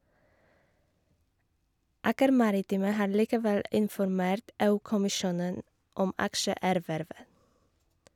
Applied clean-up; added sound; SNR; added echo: none; none; none; none.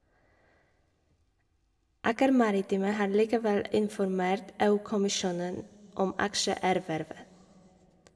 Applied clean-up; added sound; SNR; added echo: none; none; none; reverberation time 1.5 s.